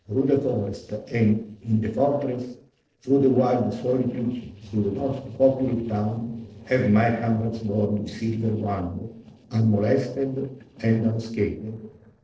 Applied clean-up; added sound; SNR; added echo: neural separator model SepFormer DNS4.